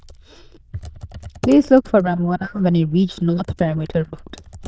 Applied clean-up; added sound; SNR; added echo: neural diffusion model UNIVERSE++.